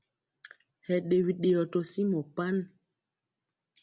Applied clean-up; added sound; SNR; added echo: none; none; none; none.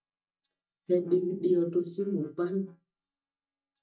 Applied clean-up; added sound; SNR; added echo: neural mask model DeepFilterNet 3.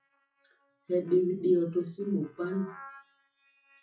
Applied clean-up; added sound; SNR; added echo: classical method WPE with log-MMSE.